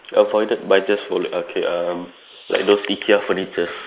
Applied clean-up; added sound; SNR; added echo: neural mask model Resemble Enhance denoiser.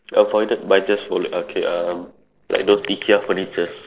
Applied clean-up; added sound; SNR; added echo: neural separator model SepFormer DNS4.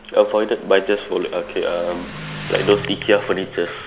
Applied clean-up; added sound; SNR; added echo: none; Motorcycle; 15 dB; none.